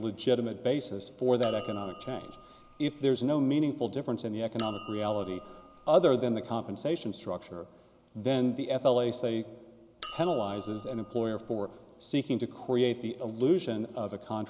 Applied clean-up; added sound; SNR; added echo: none; Chink, clink; 11 dB; none.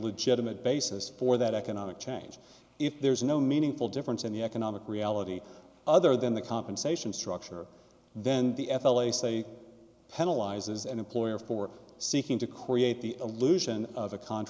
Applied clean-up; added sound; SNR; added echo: none; none; none; none.